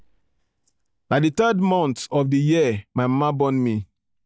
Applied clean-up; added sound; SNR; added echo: neural mask model DeepFilterNet 3.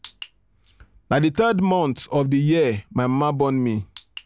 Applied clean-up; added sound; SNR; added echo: none; none; none; none.